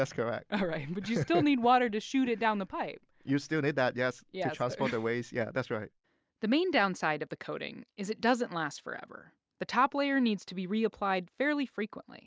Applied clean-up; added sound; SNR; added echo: none; none; none; none.